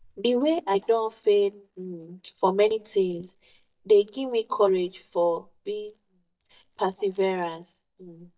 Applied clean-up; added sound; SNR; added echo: neural mask model DeepFilterNet 3.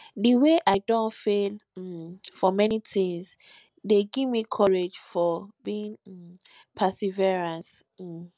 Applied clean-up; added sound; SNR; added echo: none; none; none; none.